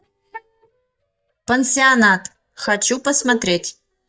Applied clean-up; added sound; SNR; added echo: neural mask model DeepFilterNet 3.